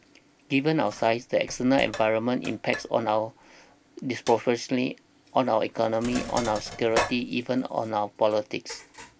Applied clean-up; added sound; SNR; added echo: none; Sink (filling or washing); 13 dB; none.